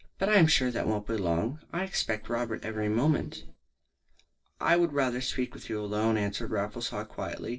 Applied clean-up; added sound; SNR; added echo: neural separator model SepFormer DNS4.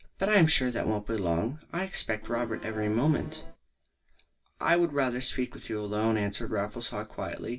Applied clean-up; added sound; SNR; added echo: none; Accordion; 15 dB; reverberation time 0.1 s.